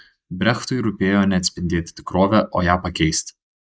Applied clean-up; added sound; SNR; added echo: neural mask model Resemble Enhance denoiser.